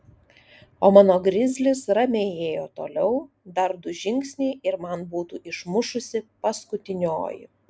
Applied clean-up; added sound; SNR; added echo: none; none; none; none.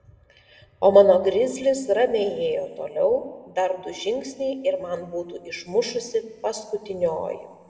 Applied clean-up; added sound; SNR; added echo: none; none; none; reverberation time 1.4 s.